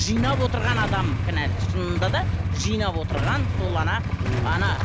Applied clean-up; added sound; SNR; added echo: none; Idling / Engine starting / Motorcycle / Accelerating, revving, vroom; -4 dB; none.